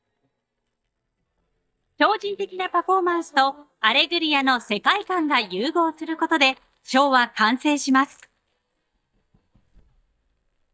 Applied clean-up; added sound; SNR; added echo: neural mask model DeepFilterNet 3.